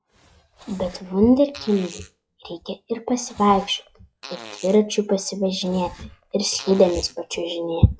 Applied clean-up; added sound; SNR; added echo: classical method log-MMSE.